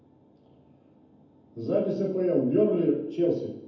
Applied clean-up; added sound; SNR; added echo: none; none; none; reverberation time 0.9 s.